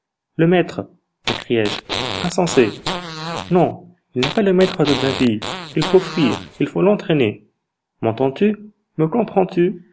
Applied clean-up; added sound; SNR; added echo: none; Fart; 7 dB; none.